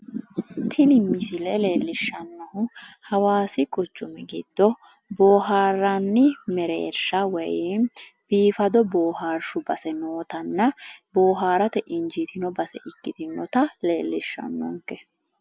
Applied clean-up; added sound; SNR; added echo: none; none; none; none.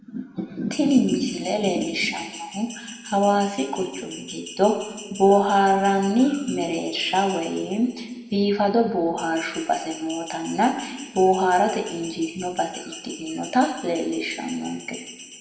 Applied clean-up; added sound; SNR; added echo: none; Bell; 17 dB; reverberation time 1.2 s.